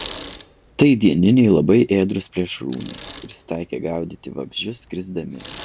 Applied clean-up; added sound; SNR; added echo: none; Bicycle; 17 dB; none.